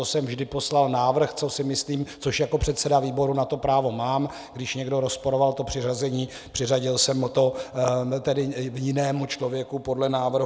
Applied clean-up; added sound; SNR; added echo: none; none; none; none.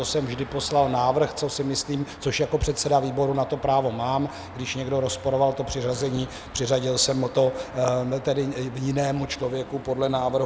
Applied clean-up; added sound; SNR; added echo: none; Car passing by / Traffic noise, roadway noise / Engine; 17 dB; none.